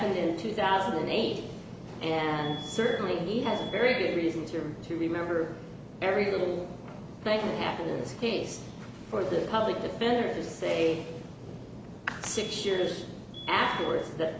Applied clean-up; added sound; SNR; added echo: none; Alarm; 15 dB; none.